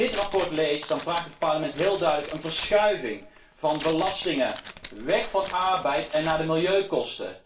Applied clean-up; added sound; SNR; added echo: none; Tearing; 15 dB; reverberation time 0.2 s.